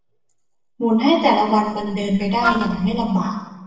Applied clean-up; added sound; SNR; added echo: neural separator model SepFormer DNS4.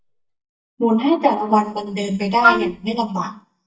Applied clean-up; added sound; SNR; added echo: neural mask model DeepFilterNet 3.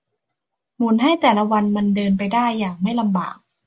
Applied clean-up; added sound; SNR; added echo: none; none; none; none.